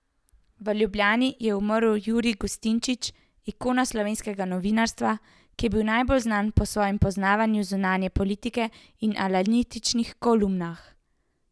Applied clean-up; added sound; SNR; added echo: none; none; none; none.